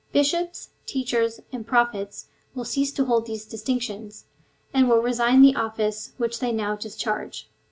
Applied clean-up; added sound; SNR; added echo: none; none; none; none.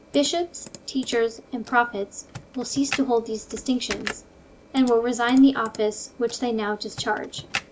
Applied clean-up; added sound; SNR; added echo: none; Computer keyboard; 15 dB; none.